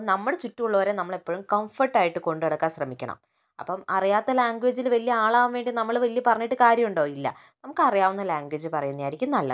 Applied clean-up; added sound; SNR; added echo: none; none; none; none.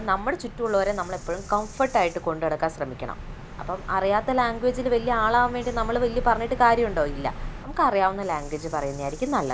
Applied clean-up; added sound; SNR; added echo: none; Bird vocalization, bird call, bird song; 11 dB; none.